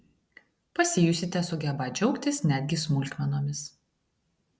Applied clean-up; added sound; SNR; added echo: none; none; none; none.